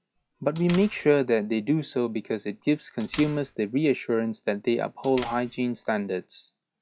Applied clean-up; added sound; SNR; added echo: classical method log-MMSE.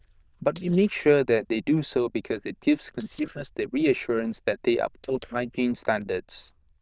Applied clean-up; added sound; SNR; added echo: neural diffusion model UNIVERSE++.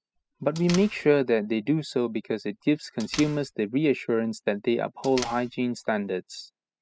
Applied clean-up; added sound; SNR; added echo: classical method spectral subtraction.